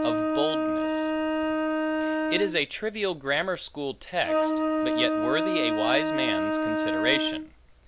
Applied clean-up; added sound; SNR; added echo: none; Wind instrument, woodwind instrument; -3 dB; none.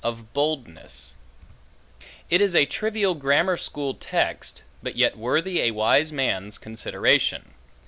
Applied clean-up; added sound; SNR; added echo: none; none; none; none.